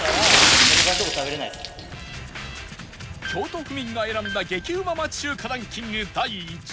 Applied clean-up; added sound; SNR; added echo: none; Splash, splatter; -4 dB; none.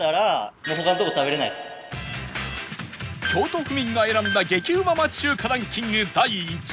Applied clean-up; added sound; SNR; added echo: none; none; none; none.